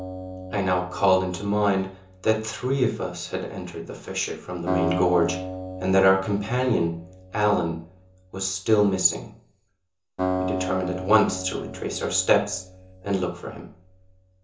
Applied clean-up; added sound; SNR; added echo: none; Acoustic guitar; 9 dB; reverberation time 0.8 s.